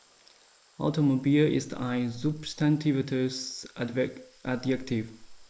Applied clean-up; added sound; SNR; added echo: neural mask model Resemble Enhance denoiser.